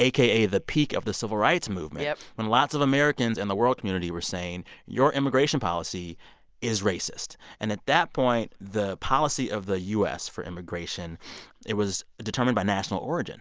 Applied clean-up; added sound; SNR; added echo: none; none; none; none.